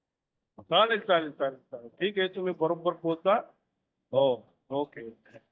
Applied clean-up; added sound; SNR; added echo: neural mask model DeepFilterNet 3.